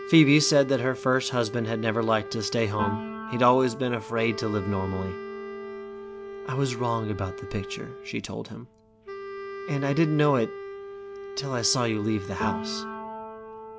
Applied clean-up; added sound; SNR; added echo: none; Wind instrument, woodwind instrument + Piano; 10 dB; none.